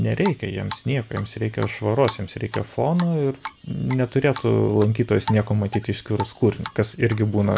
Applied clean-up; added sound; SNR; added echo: none; Drip; 15 dB; none.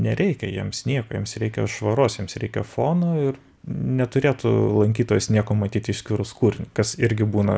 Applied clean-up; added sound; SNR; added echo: none; none; none; none.